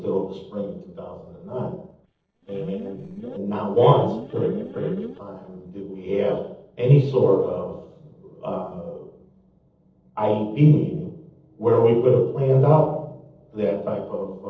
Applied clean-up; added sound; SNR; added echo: neural separator model SepFormer DNS4.